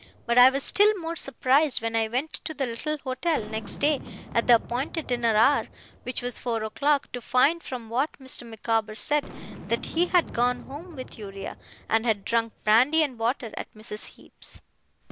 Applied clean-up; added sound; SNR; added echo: none; Boom; 19 dB; none.